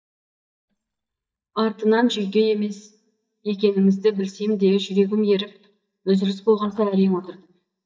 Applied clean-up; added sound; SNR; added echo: neural mask model DeepFilterNet 3.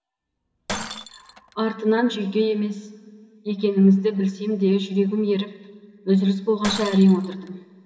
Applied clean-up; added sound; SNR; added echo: none; Shatter; 17 dB; reverberation time 2.0 s.